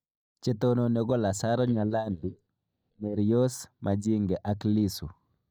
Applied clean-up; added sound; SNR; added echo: neural mask model DeepFilterNet 3.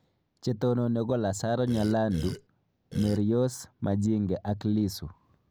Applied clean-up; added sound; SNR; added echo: none; Burping, eructation; 13 dB; none.